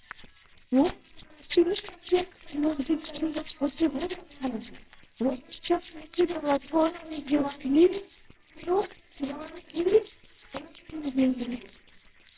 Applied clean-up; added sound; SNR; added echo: neural separator model SepFormer WHAMR!.